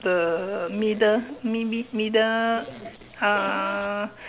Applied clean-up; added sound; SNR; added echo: none; Dog; 19 dB; none.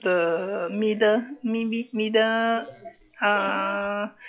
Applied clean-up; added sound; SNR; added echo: classical method log-MMSE.